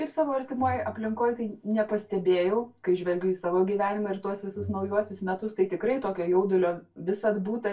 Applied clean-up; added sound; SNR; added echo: none; Bowed string instrument; 20 dB; reverberation time 0.2 s.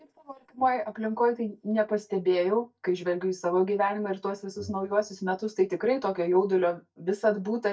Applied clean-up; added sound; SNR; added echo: neural mask model DeepFilterNet 3.